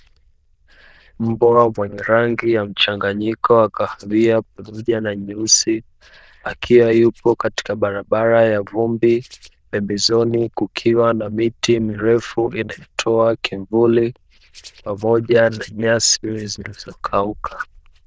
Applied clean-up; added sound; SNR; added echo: neural diffusion model UNIVERSE++.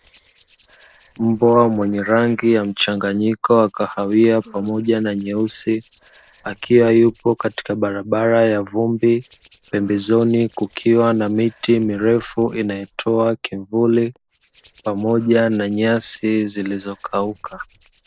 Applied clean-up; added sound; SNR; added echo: neural separator model SepFormer DNS4.